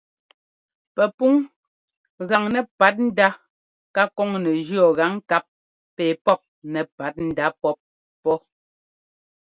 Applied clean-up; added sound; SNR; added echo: none; none; none; none.